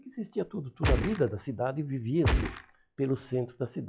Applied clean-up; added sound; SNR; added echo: classical method log-MMSE.